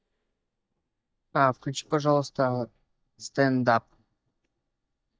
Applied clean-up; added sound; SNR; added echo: neural mask model DeepFilterNet 3.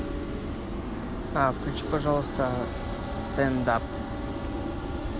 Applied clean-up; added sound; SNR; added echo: none; Bowed string instrument; 17 dB; none.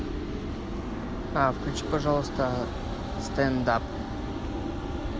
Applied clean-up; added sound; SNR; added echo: none; none; none; none.